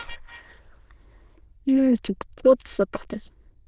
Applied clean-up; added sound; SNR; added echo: neural diffusion model UNIVERSE++.